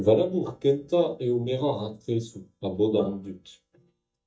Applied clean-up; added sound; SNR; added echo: neural mask model DeepFilterNet 3.